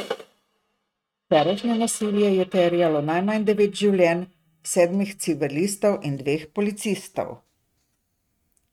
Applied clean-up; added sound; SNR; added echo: neural mask model RNNoise.